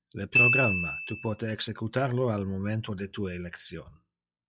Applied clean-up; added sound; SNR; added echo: classical method log-MMSE.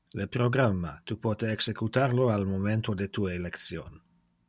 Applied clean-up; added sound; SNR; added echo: none; none; none; none.